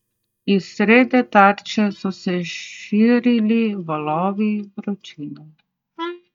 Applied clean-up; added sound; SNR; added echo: neural mask model DeepFilterNet 3.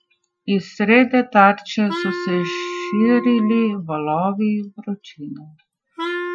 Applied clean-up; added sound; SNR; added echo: classical method Wiener filter.